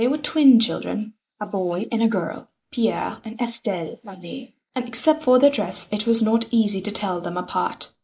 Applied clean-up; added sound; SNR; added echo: neural mask model Resemble Enhance denoiser.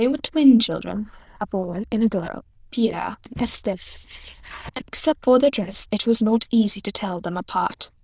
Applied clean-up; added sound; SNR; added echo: neural diffusion model UNIVERSE++.